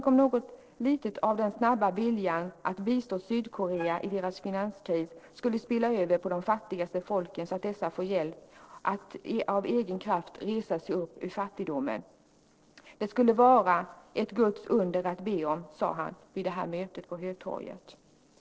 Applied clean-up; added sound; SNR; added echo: neural separator model SepFormer DNS4.